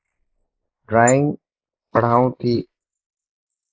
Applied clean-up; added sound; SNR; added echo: neural mask model Resemble Enhance denoiser.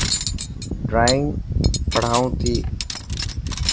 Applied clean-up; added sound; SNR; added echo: none; Cutlery, silverware; -2 dB; none.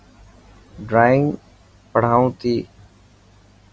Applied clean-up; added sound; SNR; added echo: none; none; none; none.